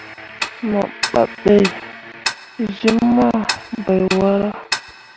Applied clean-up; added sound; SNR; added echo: none; Tick-tock; 10 dB; none.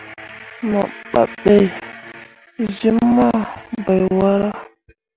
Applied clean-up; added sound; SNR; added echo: none; none; none; none.